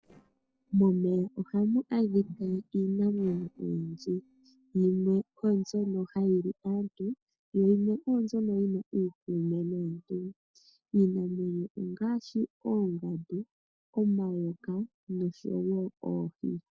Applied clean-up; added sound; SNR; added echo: neural separator model SepFormer DNS4.